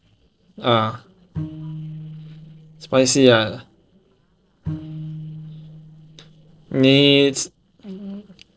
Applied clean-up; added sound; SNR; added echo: neural separator model SepFormer DNS4.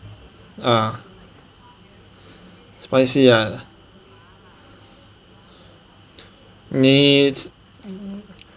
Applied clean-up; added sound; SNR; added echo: none; none; none; none.